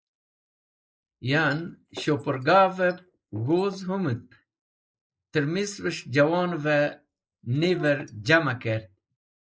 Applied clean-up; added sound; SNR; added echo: neural mask model Resemble Enhance denoiser.